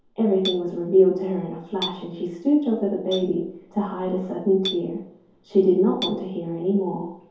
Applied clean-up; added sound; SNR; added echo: none; Chink, clink; 16 dB; reverberation time 2.4 s.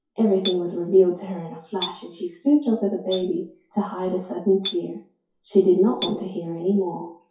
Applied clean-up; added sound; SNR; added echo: classical method WPE with log-MMSE.